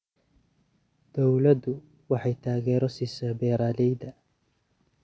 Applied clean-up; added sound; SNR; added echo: none; none; none; none.